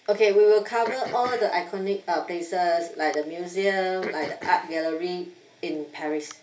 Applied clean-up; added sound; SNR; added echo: none; Cough; 18 dB; reverberation time 0.3 s.